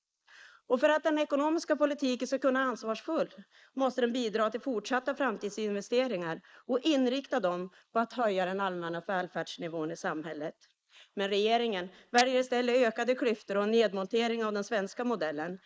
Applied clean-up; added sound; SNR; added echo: neural mask model Resemble Enhance denoiser.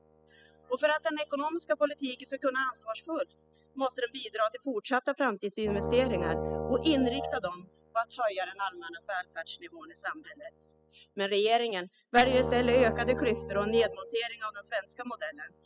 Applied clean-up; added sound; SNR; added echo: classical method spectral subtraction.